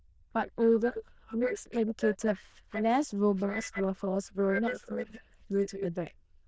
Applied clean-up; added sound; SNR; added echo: neural diffusion model UNIVERSE++.